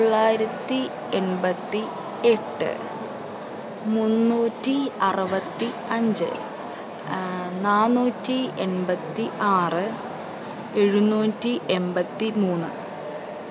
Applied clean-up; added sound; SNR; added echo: none; none; none; none.